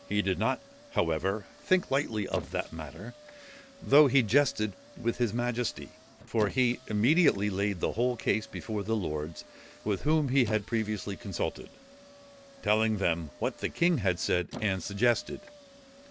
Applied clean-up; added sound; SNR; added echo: none; Squeak; 20 dB; none.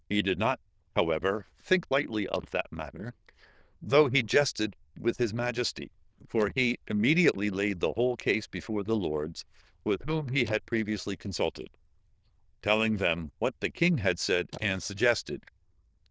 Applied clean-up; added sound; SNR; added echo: neural diffusion model UNIVERSE++.